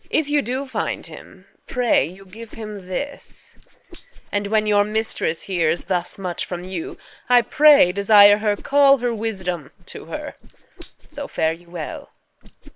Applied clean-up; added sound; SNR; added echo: neural separator model SepFormer WHAM!.